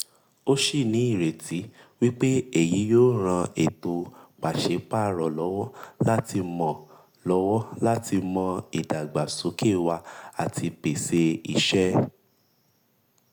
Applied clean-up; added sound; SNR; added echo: none; none; none; none.